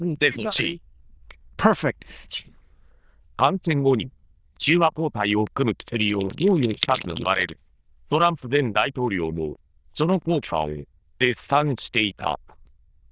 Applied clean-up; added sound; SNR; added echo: neural diffusion model UNIVERSE++.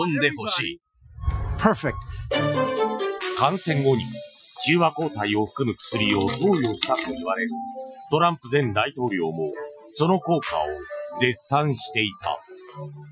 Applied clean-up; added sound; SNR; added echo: classical method Wiener filter.